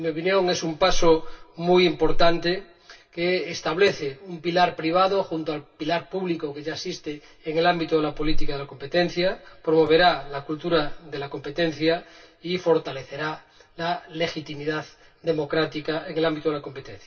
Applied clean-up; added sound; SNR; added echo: none; none; none; reverberation time 0.2 s.